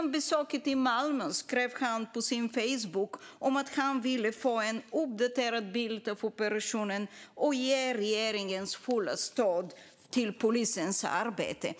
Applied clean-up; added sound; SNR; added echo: neural mask model Resemble Enhance denoiser.